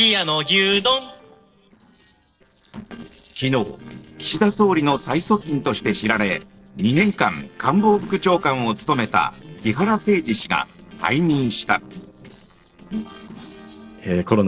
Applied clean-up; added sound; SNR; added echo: neural separator model SepFormer DNS4.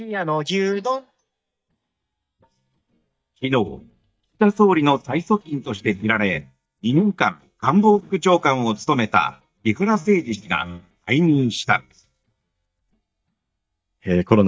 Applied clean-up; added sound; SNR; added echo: neural mask model DeepFilterNet 3.